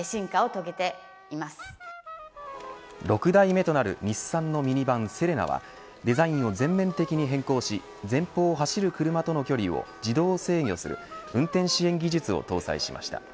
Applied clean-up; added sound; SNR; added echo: none; Wind instrument, woodwind instrument; 20 dB; none.